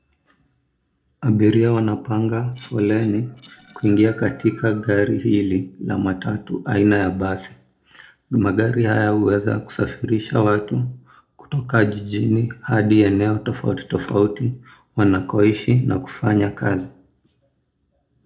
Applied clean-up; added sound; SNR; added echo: neural separator model SepFormer DNS4.